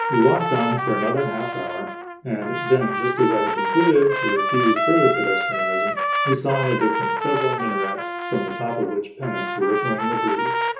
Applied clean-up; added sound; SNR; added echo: none; Trumpet; 2 dB; reverberation time 0.6 s.